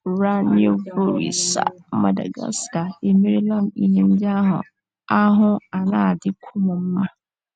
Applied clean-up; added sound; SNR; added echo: none; none; none; none.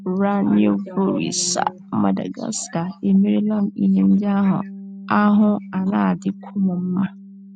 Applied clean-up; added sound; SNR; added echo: none; Bass guitar; 18 dB; none.